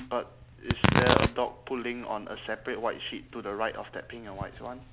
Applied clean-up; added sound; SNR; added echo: none; Tearing; -2 dB; none.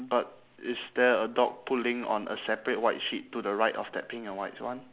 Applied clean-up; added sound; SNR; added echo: none; none; none; none.